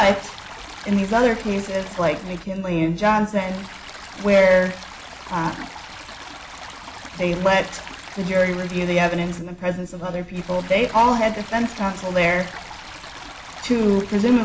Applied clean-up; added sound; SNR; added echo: none; Stream; 16 dB; none.